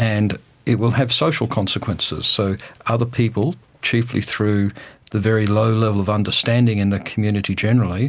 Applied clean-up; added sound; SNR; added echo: none; none; none; none.